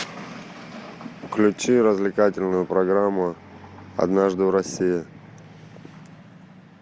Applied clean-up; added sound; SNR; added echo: none; none; none; none.